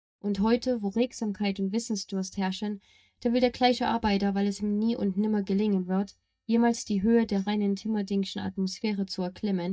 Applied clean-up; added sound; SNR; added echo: neural mask model DeepFilterNet 3.